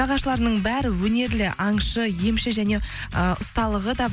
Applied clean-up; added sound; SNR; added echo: none; none; none; none.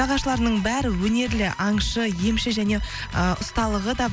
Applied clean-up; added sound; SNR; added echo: none; Cheering + Bowed string instrument; 20 dB; none.